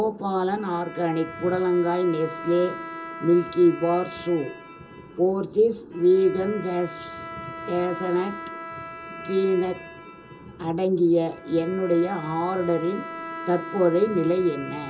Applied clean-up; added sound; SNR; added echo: none; Bowed string instrument; 14 dB; reverberation time 0.2 s.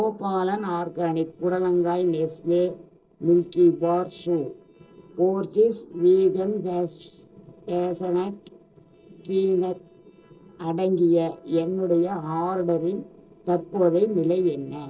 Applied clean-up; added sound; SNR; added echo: neural separator model SepFormer DNS4.